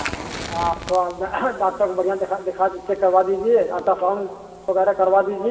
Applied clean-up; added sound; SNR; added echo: none; Fire; 16 dB; reverberation time 2.3 s.